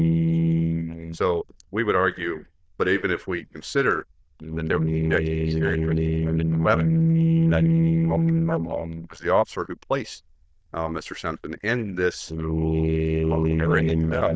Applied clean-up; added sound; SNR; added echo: neural diffusion model UNIVERSE++.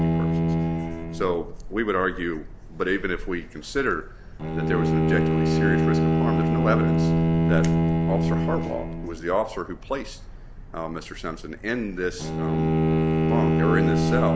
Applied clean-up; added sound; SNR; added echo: none; Bowed string instrument; -5 dB; none.